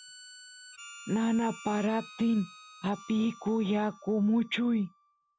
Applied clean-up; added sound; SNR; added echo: none; Harmonica; 19 dB; none.